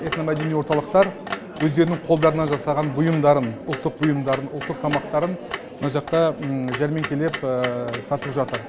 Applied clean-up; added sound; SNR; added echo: none; Clock; 13 dB; none.